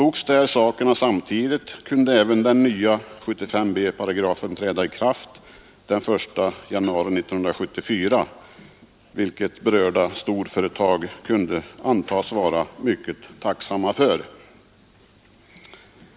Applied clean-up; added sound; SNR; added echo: none; none; none; none.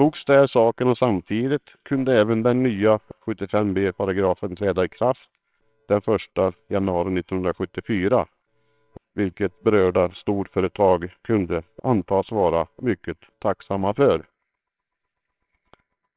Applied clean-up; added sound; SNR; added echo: neural separator model SepFormer WHAMR!.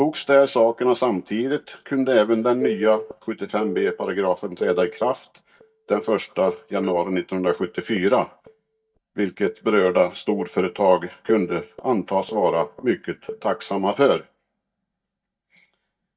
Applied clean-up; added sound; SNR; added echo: neural mask model DeepFilterNet 3.